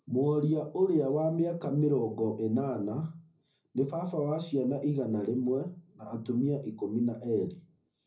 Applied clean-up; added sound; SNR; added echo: none; none; none; reverberation time 0.4 s.